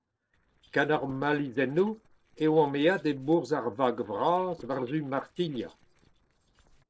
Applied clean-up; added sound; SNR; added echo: neural separator model SepFormer DNS4.